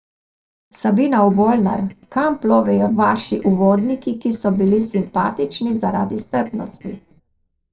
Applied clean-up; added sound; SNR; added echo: neural separator model SepFormer DNS4.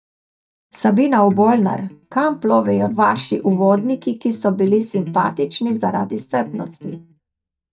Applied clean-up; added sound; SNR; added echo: neural mask model DeepFilterNet 3.